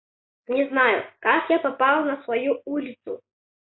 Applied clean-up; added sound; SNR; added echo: neural mask model Resemble Enhance denoiser.